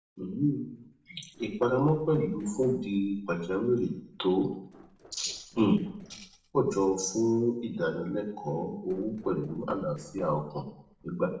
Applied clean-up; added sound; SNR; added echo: neural separator model SepFormer DNS4.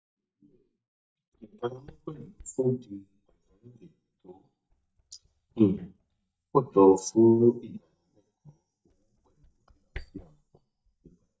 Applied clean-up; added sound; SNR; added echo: neural mask model DeepFilterNet 3.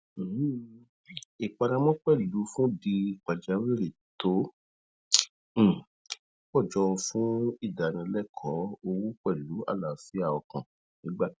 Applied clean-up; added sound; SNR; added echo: none; none; none; none.